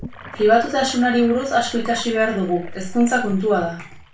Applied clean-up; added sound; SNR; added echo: none; Sink (filling or washing) / Gurgling; 20 dB; reverberation time 0.3 s.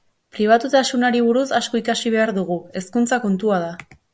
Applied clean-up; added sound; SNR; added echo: none; none; none; none.